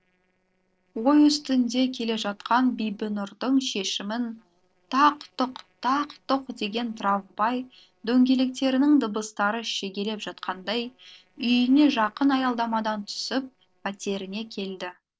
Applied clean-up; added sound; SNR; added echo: neural separator model SepFormer DNS4.